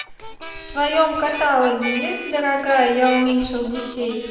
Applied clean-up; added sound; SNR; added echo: none; Harmonica; 13 dB; reverberation time 1.2 s.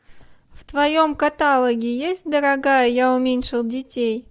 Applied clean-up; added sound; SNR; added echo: none; none; none; none.